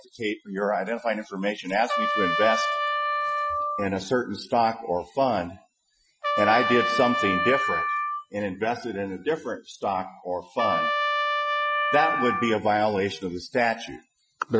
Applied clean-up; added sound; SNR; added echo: classical method Wiener filter.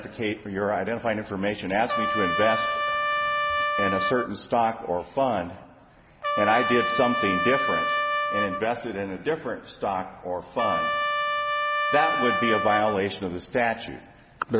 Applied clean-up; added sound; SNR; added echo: none; Trumpet; 1 dB; none.